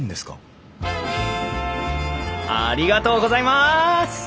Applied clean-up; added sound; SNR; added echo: none; none; none; none.